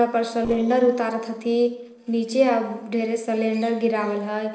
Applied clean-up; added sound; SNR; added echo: neural separator model SepFormer DNS4.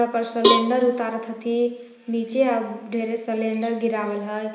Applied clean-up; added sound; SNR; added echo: none; Cowbell; 1 dB; reverberation time 0.9 s.